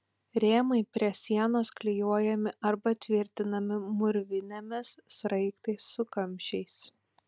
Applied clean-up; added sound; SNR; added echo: none; none; none; none.